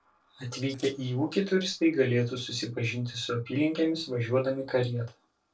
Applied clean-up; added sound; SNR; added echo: neural separator model SepFormer DNS4.